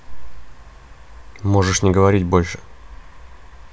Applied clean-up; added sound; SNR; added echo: none; none; none; none.